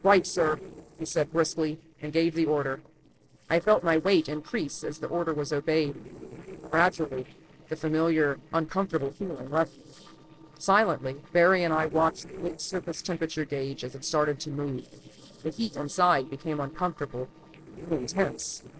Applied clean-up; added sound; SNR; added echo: neural separator model SepFormer DNS4.